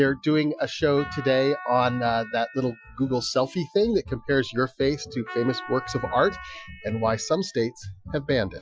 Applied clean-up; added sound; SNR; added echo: classical method Wiener filter.